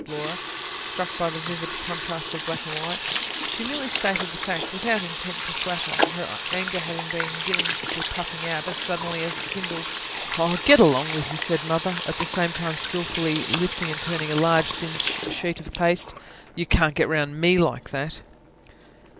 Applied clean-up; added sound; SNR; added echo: none; Sink (filling or washing) / Water tap, faucet; 4 dB; none.